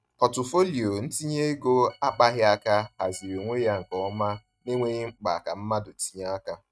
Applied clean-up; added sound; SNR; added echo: neural mask model RNNoise.